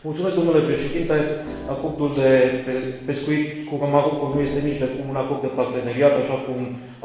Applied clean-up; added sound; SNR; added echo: none; Organ; 19 dB; reverberation time 1.2 s.